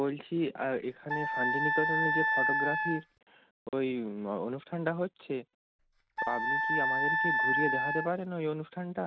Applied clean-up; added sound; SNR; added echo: none; Wind instrument, woodwind instrument; -5 dB; none.